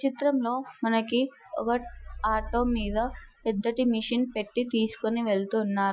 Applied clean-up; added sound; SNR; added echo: classical method Wiener filter.